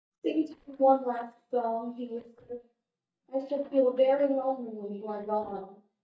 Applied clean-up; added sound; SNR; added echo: neural mask model DeepFilterNet 3.